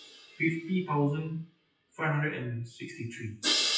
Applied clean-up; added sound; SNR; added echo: classical method WPE with log-MMSE.